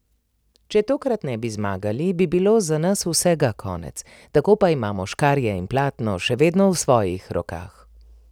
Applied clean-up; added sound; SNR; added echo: none; none; none; none.